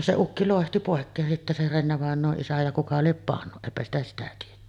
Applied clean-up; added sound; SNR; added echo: none; none; none; none.